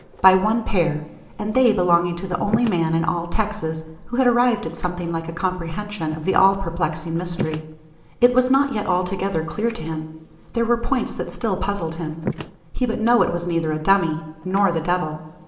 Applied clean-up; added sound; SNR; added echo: none; Slam; 17 dB; reverberation time 1.6 s.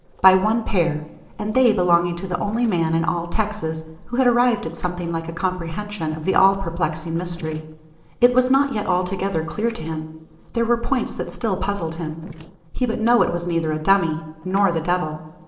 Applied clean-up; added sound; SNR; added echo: neural separator model SepFormer DNS4.